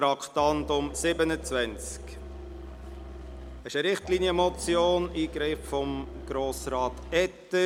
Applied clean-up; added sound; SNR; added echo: none; Musical instrument; 12 dB; none.